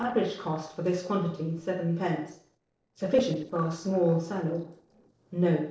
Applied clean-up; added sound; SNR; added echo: neural separator model SepFormer DNS4.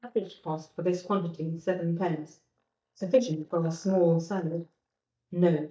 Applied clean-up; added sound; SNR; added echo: neural mask model DeepFilterNet 3.